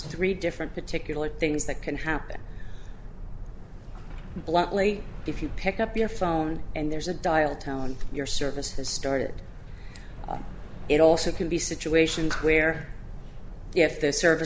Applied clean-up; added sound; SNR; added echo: none; Sliding door; 19 dB; none.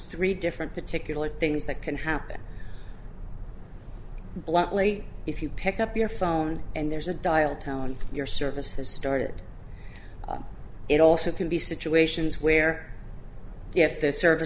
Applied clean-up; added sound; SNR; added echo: none; none; none; none.